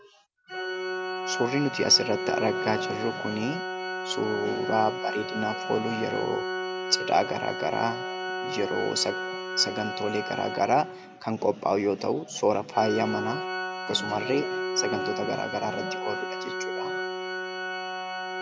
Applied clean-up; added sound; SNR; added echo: none; Organ; 4 dB; none.